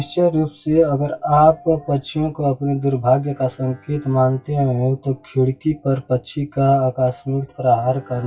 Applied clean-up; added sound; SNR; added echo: classical method WPE with log-MMSE.